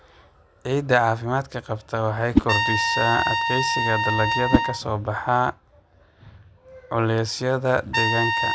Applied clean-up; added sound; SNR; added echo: none; Whoosh, swoosh, swish + Trumpet; 1 dB; none.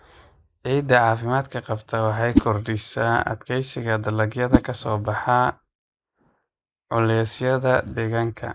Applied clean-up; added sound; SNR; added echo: neural mask model Resemble Enhance denoiser.